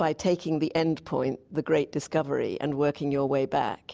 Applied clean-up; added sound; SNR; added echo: none; none; none; none.